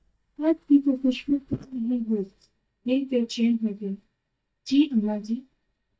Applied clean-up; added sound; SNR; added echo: neural mask model DeepFilterNet 3.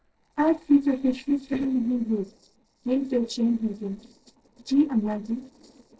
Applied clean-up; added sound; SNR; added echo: neural separator model SepFormer DNS4.